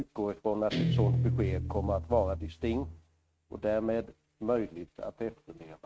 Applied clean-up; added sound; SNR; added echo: neural mask model RNNoise.